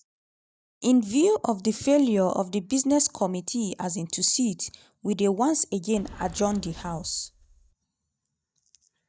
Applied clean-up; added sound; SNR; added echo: neural mask model DeepFilterNet 3.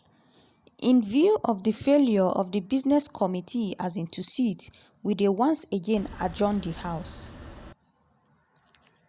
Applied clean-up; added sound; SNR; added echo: none; Wind; 16 dB; none.